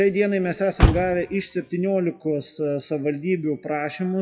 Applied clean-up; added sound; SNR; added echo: classical method WPE with log-MMSE.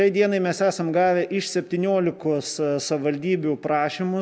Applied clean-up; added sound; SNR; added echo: none; none; none; none.